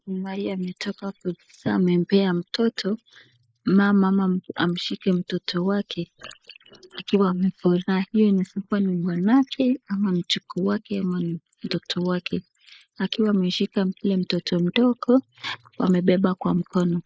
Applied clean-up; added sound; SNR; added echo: neural mask model Resemble Enhance denoiser.